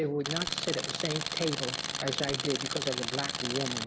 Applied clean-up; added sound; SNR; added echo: none; Tools; 0 dB; none.